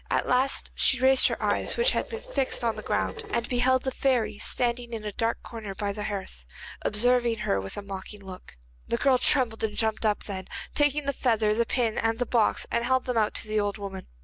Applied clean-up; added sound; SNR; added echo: none; Dishes, pots, and pans; 13 dB; none.